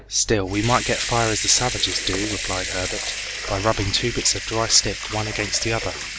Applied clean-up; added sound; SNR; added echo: none; Sink (filling or washing) / Water tap, faucet / Liquid; 6 dB; none.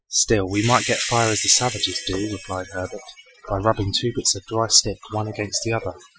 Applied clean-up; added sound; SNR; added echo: classical method Wiener filter.